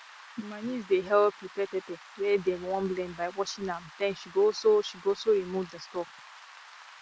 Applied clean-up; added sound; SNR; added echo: none; Rain; 20 dB; none.